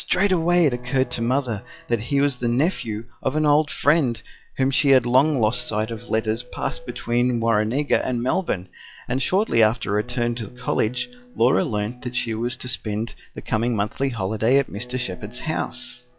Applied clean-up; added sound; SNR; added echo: classical method log-MMSE.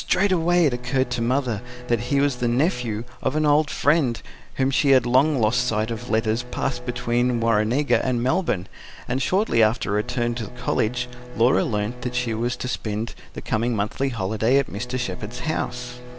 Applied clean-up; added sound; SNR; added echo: none; Bowed string instrument; 18 dB; none.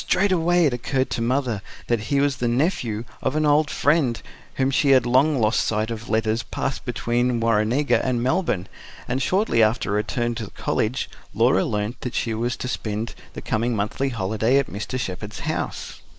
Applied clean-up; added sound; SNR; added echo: neural mask model Resemble Enhance denoiser.